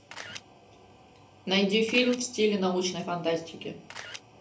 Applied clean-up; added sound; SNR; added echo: none; Camera; 12 dB; reverberation time 0.3 s.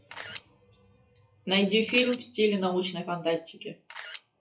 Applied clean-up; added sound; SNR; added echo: classical method WPE with log-MMSE.